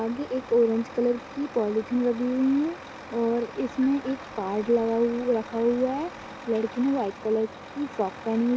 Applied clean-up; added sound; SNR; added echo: none; Truck; 15 dB; none.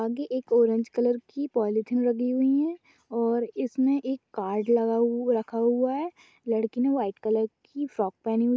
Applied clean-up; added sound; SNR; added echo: none; none; none; none.